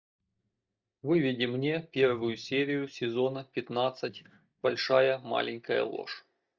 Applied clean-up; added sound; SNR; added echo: neural mask model DeepFilterNet 3.